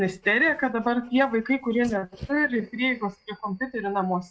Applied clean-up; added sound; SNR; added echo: neural mask model RNNoise.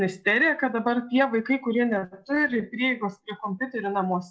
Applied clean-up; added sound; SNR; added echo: none; none; none; none.